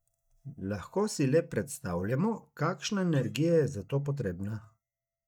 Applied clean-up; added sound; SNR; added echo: neural mask model DeepFilterNet 3.